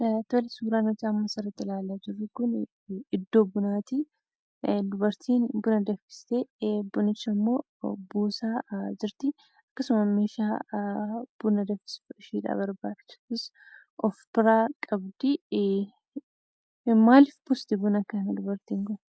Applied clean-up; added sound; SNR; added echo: none; none; none; none.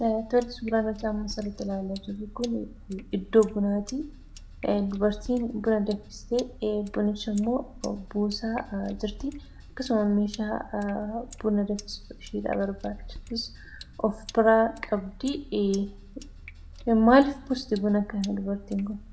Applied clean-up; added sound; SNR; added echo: none; Sink (filling or washing); 16 dB; reverberation time 0.5 s.